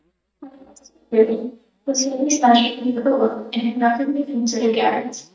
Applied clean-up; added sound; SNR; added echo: neural mask model DeepFilterNet 3.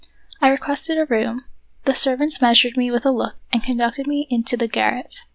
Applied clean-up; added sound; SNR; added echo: none; none; none; none.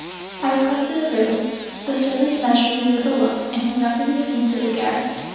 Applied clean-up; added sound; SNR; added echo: none; Engine starting / Sawing; 12 dB; reverberation time 1.2 s.